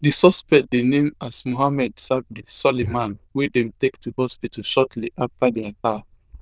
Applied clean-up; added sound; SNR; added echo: neural diffusion model UNIVERSE++.